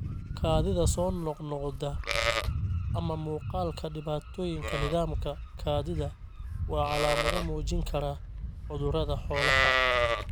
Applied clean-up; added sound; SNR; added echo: none; Livestock, farm animals, working animals; -2 dB; none.